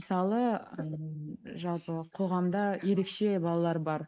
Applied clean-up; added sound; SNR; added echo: neural mask model Resemble Enhance denoiser.